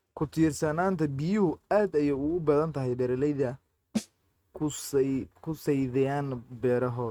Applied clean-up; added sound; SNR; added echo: neural mask model RNNoise.